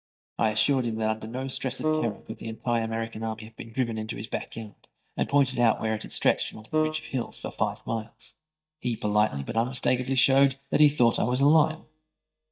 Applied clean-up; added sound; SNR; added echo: neural mask model DeepFilterNet 3.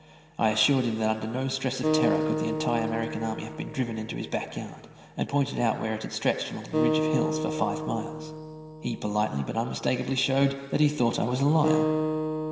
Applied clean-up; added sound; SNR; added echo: none; Acoustic guitar; 4 dB; reverberation time 2.0 s.